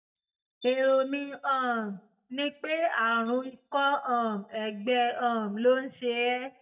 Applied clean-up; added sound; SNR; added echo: neural mask model DeepFilterNet 3.